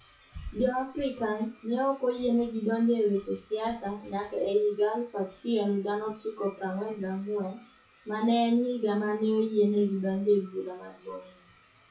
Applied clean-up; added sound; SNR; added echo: classical method WPE with log-MMSE.